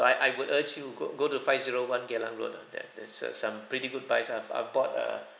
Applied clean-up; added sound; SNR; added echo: none; none; none; none.